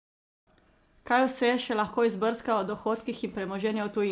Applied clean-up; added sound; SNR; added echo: none; none; none; none.